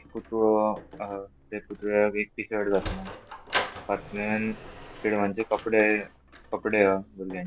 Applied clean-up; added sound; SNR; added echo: none; Sliding door; 12 dB; none.